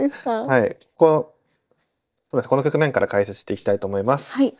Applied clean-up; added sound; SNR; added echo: neural mask model DeepFilterNet 3.